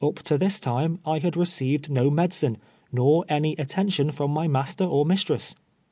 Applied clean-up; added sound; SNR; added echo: none; none; none; none.